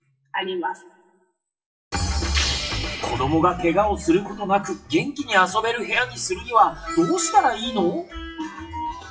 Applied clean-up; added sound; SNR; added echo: classical method WPE with log-MMSE.